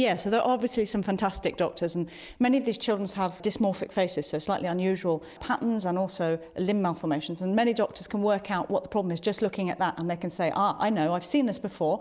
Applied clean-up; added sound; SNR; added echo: none; none; none; none.